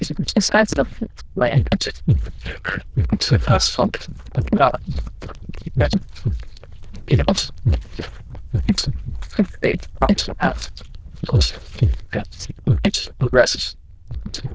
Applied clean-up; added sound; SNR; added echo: neural diffusion model UNIVERSE++.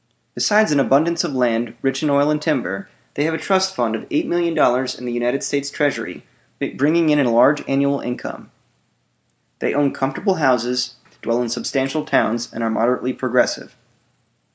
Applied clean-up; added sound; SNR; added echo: none; none; none; none.